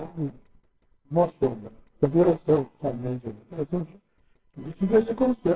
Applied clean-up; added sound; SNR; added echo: neural separator model SepFormer WHAMR!.